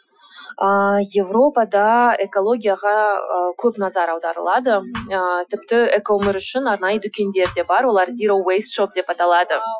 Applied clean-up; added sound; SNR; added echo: classical method Wiener filter.